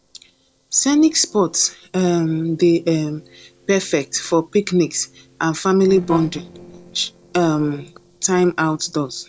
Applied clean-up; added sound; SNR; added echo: neural separator model SepFormer DNS4.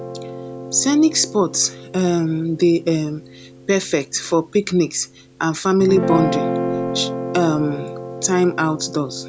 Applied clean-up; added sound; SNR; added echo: none; Guitar; 8 dB; none.